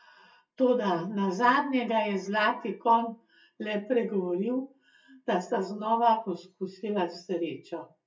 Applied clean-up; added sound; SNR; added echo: none; none; none; reverberation time 0.2 s.